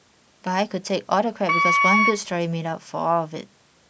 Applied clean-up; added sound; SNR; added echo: none; Wind instrument, woodwind instrument; -4 dB; none.